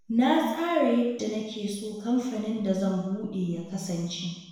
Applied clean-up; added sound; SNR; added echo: none; none; none; reverberation time 0.9 s.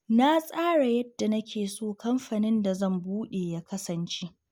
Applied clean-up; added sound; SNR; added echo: none; none; none; none.